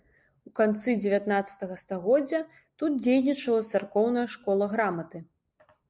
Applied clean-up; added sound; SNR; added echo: none; none; none; none.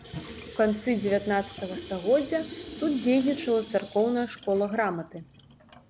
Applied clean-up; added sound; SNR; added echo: none; Sink (filling or washing) / Water tap, faucet; 15 dB; none.